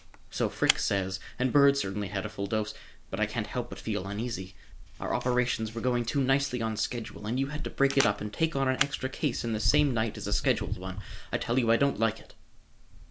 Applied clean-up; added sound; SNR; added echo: none; Camera; 9 dB; none.